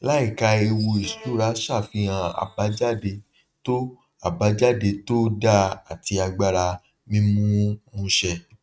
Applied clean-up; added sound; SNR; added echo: neural mask model RNNoise.